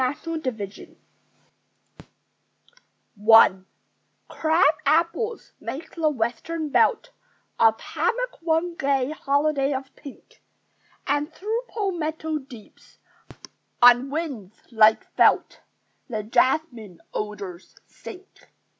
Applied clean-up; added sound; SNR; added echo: none; none; none; none.